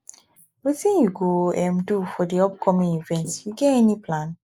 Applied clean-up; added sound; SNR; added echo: neural mask model Resemble Enhance denoiser.